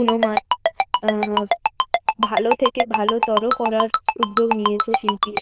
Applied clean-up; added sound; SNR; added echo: neural diffusion model UNIVERSE++.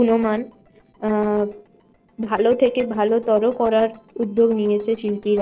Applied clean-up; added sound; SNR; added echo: neural separator model SepFormer DNS4.